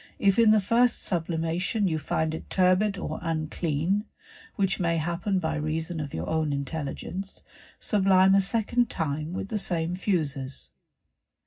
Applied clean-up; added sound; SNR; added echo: none; none; none; reverberation time 0.4 s.